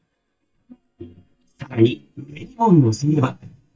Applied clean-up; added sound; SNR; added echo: neural mask model DeepFilterNet 3.